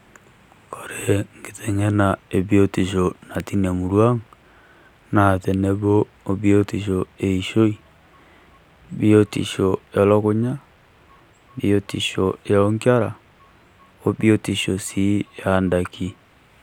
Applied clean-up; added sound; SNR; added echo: none; none; none; none.